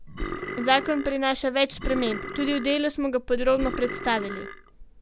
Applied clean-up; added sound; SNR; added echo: none; Burping, eructation; 9 dB; none.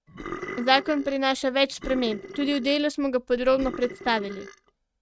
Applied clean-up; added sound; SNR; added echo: neural mask model RNNoise.